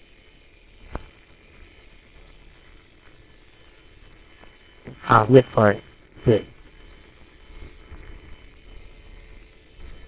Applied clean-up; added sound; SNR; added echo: neural separator model SepFormer WHAMR!.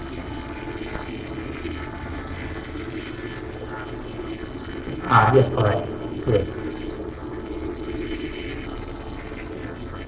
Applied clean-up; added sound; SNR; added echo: neural separator model SepFormer DNS4.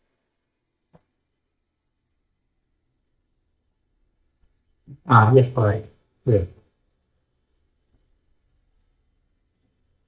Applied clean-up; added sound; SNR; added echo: neural mask model DeepFilterNet 3.